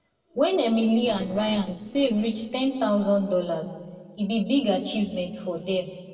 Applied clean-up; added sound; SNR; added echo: neural separator model SepFormer DNS4.